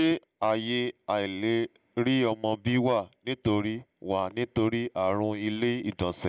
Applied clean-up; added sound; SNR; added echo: none; none; none; none.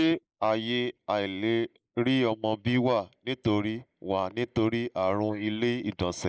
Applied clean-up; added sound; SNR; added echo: neural mask model Resemble Enhance denoiser.